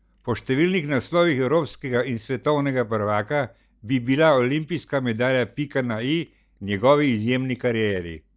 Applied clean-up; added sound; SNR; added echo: none; none; none; none.